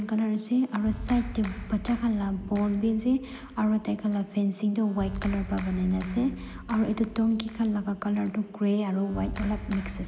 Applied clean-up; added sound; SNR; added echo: none; Clapping; 13 dB; none.